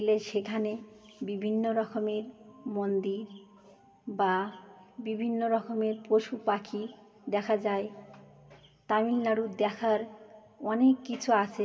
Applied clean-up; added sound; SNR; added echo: none; none; none; reverberation time 1.8 s.